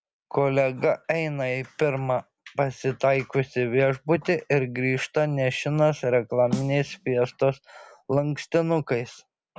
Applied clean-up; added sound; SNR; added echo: none; Snare drum; 13 dB; none.